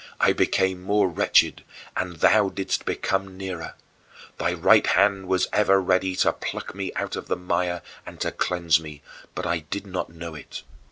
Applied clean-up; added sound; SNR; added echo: none; none; none; none.